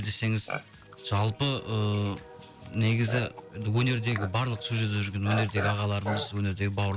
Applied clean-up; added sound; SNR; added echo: none; Livestock, farm animals, working animals; 11 dB; none.